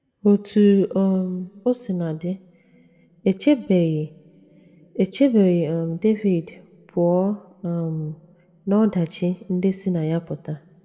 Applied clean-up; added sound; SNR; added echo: none; none; none; reverberation time 1.1 s.